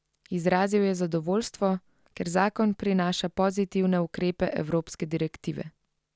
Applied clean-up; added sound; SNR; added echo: none; none; none; none.